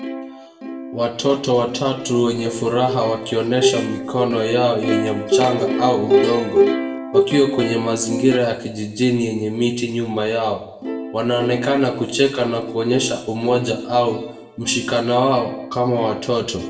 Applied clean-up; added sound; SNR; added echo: none; Plucked string instrument; 5 dB; reverberation time 0.6 s.